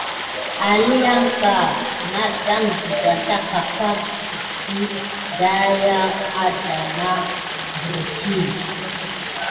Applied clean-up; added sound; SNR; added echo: none; Stream; 5 dB; reverberation time 2.3 s.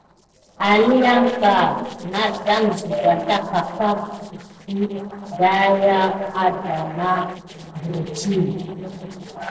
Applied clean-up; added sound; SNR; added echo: neural separator model SepFormer DNS4.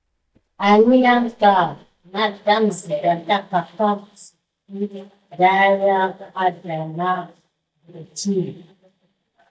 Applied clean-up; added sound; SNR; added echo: neural mask model DeepFilterNet 3.